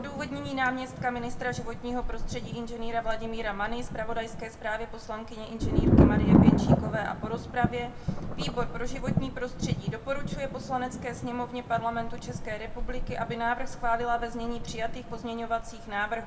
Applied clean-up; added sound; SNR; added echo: none; Thunder; -4 dB; reverberation time 0.5 s.